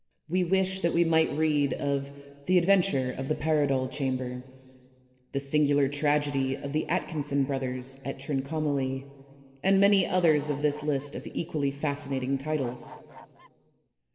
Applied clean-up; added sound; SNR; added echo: none; Bird / Fowl; 18 dB; reverberation time 2.1 s.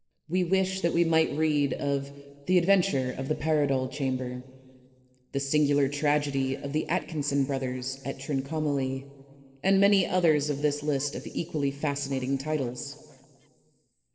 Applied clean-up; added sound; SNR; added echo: neural separator model SepFormer DNS4.